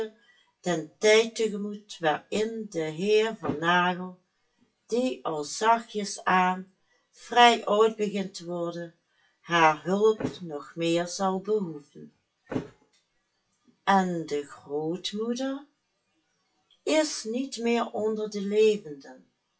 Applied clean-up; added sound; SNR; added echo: classical method WPE with log-MMSE.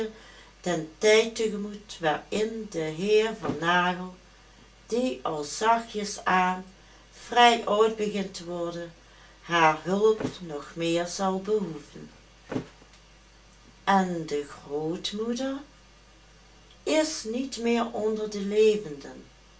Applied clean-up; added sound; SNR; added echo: none; Thump, thud; 15 dB; reverberation time 0.2 s.